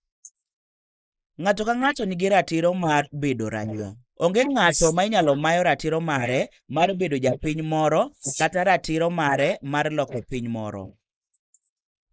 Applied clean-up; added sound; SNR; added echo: neural mask model Resemble Enhance denoiser.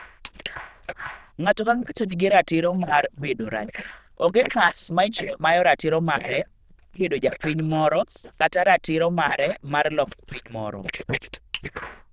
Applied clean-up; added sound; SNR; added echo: neural diffusion model UNIVERSE++.